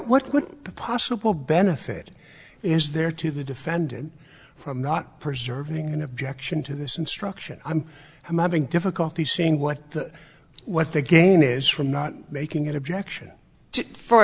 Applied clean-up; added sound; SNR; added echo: none; none; none; none.